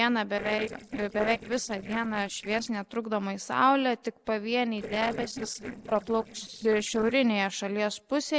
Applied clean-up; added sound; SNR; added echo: neural separator model SepFormer DNS4.